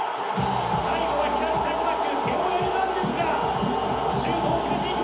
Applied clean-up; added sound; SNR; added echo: none; none; none; reverberation time 0.8 s.